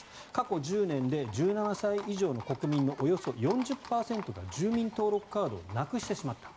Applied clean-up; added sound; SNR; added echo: none; Livestock, farm animals, working animals; 17 dB; none.